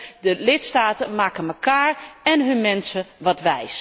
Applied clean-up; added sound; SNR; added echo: none; none; none; none.